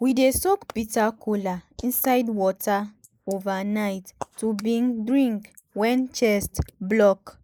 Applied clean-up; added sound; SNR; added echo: neural mask model Resemble Enhance denoiser.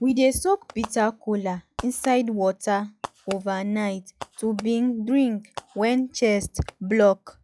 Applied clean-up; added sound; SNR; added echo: classical method log-MMSE.